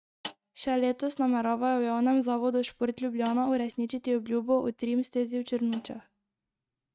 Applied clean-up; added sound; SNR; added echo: neural mask model RNNoise.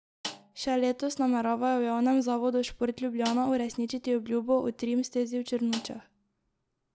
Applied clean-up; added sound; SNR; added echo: none; Snare drum; 16 dB; none.